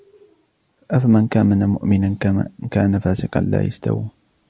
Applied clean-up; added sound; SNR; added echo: none; none; none; none.